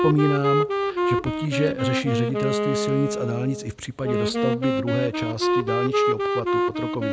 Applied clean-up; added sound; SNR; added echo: none; Wind instrument, woodwind instrument; -2 dB; none.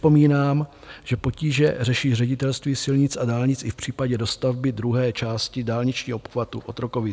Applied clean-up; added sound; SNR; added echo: none; none; none; none.